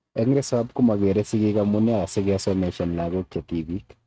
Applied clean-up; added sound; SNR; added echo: neural mask model RNNoise.